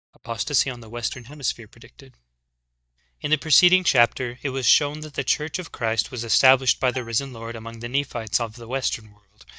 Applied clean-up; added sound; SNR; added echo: neural mask model DeepFilterNet 3.